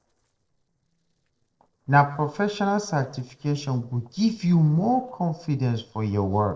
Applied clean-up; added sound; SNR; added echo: neural separator model SepFormer DNS4.